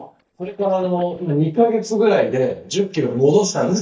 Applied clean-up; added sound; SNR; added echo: neural mask model DeepFilterNet 3.